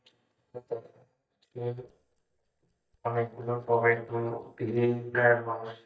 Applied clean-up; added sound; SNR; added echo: neural mask model DeepFilterNet 3.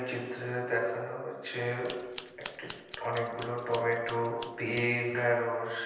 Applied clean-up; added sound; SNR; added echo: none; Scissors; 1 dB; reverberation time 1.1 s.